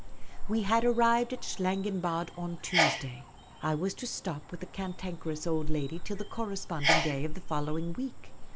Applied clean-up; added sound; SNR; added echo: none; Cricket / Frog + Sneeze; 0 dB; none.